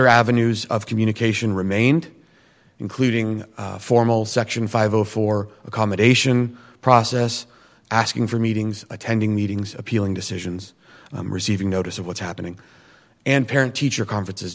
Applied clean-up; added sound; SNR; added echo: none; none; none; none.